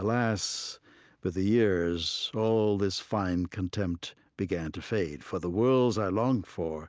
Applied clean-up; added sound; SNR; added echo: none; none; none; none.